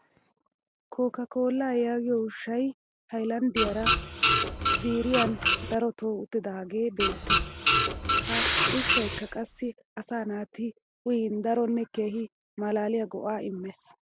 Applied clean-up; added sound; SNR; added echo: none; Printer + Respiratory sounds; -3 dB; none.